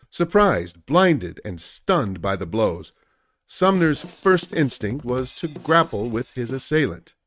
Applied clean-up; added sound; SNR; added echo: neural mask model RNNoise.